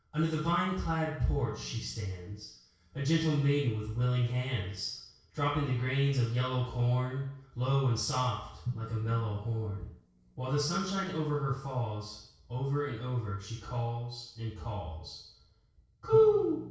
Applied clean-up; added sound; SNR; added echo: neural separator model SepFormer DNS4.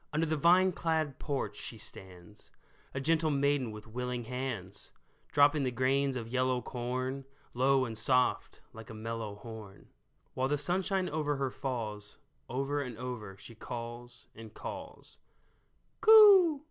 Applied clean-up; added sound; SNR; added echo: none; none; none; none.